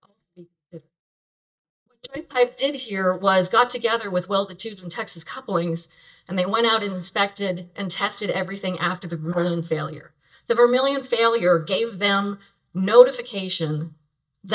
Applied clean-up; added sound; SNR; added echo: neural mask model DeepFilterNet 3.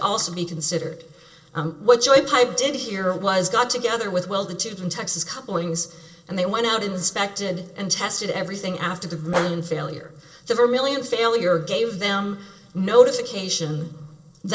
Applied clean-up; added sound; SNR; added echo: neural separator model SepFormer DNS4.